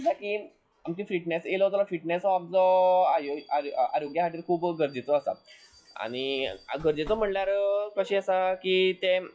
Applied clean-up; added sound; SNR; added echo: classical method WPE with log-MMSE.